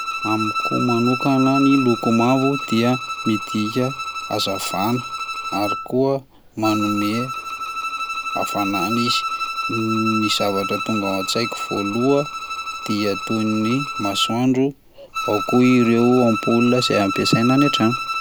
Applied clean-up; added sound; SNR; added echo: none; Bowed string instrument; 6 dB; none.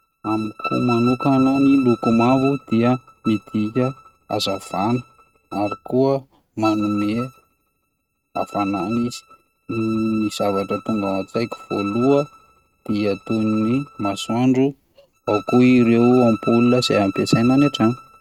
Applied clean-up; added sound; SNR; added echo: neural mask model RNNoise.